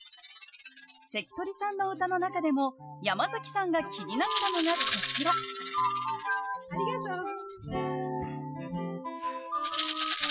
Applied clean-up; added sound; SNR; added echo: classical method Wiener filter.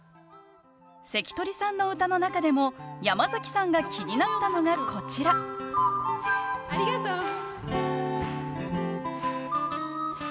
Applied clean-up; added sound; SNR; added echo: none; none; none; none.